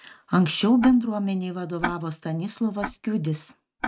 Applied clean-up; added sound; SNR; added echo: neural mask model RNNoise.